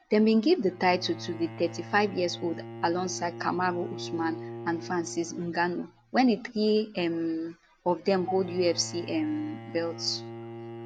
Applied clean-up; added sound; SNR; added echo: none; Bowed string instrument; 14 dB; none.